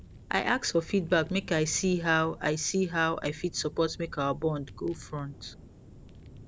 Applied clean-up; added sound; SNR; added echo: none; Fire; 18 dB; none.